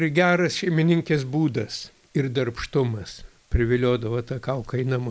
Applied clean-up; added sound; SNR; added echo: none; none; none; none.